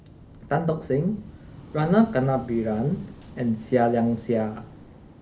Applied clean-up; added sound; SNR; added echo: none; Waves, surf / Wind; 18 dB; reverberation time 0.3 s.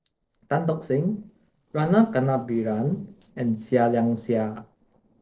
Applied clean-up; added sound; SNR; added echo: neural separator model SepFormer DNS4.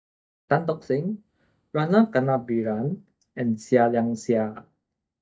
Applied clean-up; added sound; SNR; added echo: neural mask model DeepFilterNet 3.